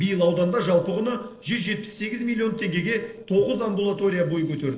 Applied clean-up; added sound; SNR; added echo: neural separator model SepFormer DNS4.